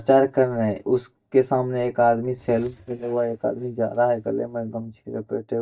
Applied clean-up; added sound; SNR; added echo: neural mask model DeepFilterNet 3.